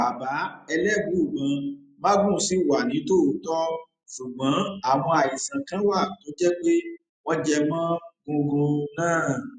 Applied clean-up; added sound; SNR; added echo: none; none; none; none.